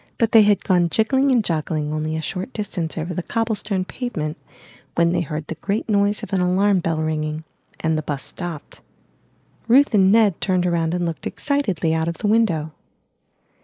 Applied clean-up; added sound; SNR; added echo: neural mask model Resemble Enhance denoiser.